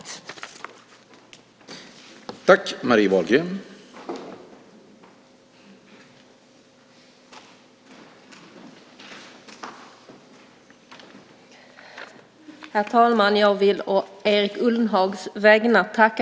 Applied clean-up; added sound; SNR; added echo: none; none; none; none.